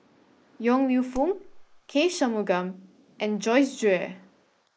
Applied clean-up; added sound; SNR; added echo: neural mask model Resemble Enhance denoiser.